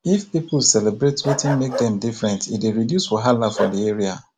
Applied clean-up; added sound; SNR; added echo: none; Bark; 11 dB; none.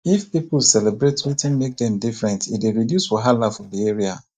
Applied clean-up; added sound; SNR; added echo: neural mask model DeepFilterNet 3.